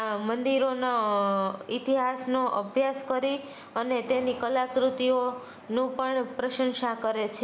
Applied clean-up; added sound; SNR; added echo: none; none; none; none.